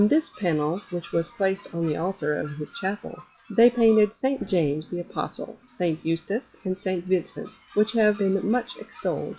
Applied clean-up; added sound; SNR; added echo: classical method log-MMSE.